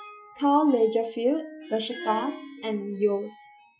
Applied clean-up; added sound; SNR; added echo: classical method Wiener filter.